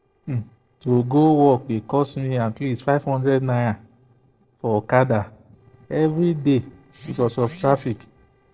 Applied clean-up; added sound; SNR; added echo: neural separator model SepFormer DNS4.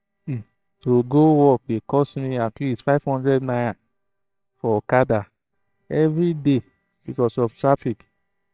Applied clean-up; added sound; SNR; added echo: neural separator model SepFormer WHAMR!.